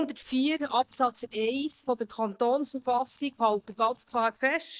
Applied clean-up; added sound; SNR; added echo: neural mask model DeepFilterNet 3.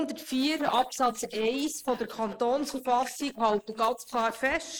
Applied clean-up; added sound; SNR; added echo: neural mask model Resemble Enhance denoiser.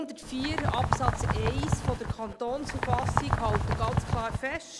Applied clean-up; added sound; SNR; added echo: none; Bird; -5 dB; none.